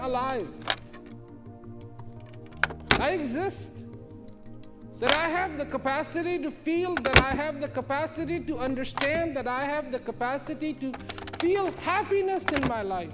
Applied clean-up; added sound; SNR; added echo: none; Telephone; 3 dB; none.